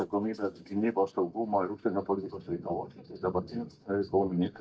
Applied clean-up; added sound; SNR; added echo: neural mask model DeepFilterNet 3.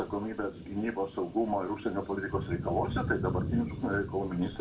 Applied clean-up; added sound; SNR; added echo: none; Thunder / Cricket; 5 dB; reverberation time 0.2 s.